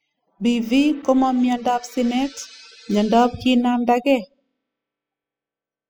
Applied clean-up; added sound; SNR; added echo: classical method spectral subtraction.